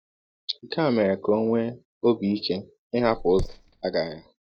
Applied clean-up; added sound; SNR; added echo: neural mask model DeepFilterNet 3.